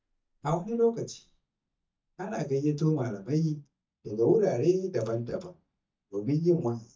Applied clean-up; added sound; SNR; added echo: neural mask model DeepFilterNet 3.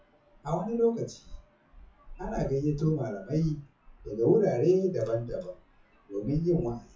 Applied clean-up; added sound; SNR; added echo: classical method WPE with log-MMSE.